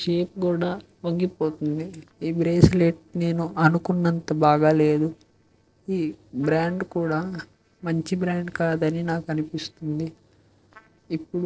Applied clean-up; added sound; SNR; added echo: neural separator model SepFormer DNS4.